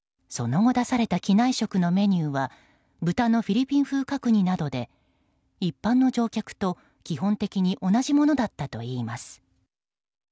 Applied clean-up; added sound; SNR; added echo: none; none; none; none.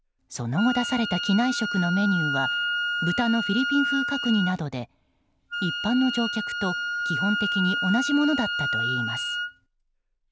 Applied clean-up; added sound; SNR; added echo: none; Wind instrument, woodwind instrument; 2 dB; none.